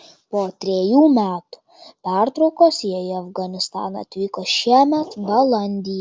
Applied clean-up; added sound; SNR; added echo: neural mask model Resemble Enhance denoiser.